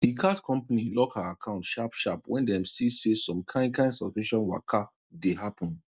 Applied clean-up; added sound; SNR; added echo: none; none; none; none.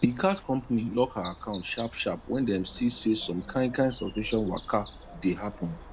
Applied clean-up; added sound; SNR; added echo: none; Bird vocalization, bird call, bird song; 10 dB; none.